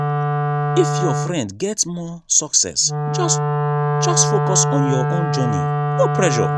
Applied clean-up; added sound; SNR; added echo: none; Wind instrument, woodwind instrument; -1 dB; none.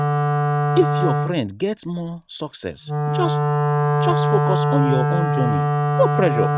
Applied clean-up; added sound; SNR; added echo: neural mask model RNNoise.